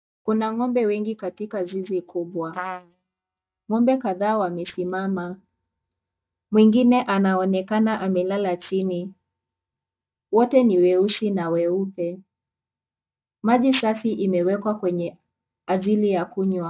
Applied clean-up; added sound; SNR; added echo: neural mask model DeepFilterNet 3.